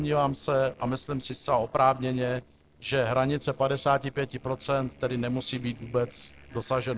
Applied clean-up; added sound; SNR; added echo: neural separator model SepFormer DNS4.